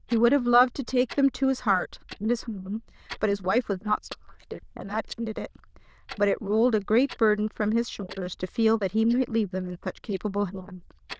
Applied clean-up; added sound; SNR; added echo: neural diffusion model UNIVERSE++.